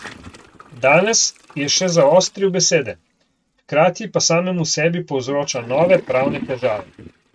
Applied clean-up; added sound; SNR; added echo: neural mask model RNNoise.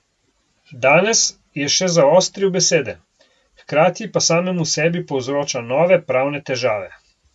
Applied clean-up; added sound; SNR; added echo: none; none; none; none.